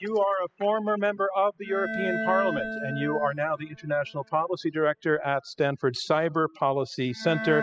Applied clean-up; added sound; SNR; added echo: classical method spectral subtraction.